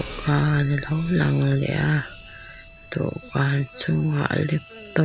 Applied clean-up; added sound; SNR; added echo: none; Bowed string instrument + Explosion; 17 dB; none.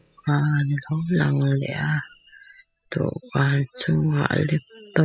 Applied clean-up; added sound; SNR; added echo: classical method spectral subtraction.